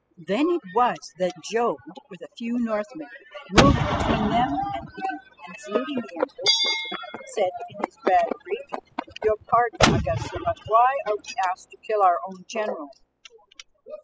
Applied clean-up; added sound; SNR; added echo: classical method spectral subtraction.